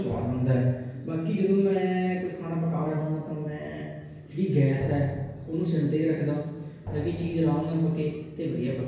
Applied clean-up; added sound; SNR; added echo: none; Drum; 13 dB; reverberation time 1.0 s.